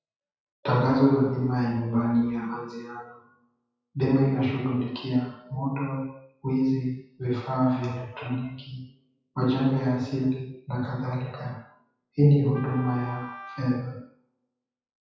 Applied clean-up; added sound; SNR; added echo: classical method WPE with log-MMSE.